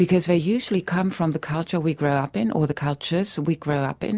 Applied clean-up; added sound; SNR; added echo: none; none; none; none.